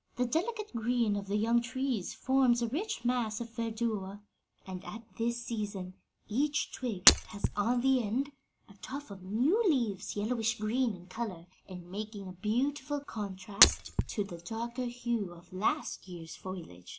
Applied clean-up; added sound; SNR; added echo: none; Shatter; -3 dB; none.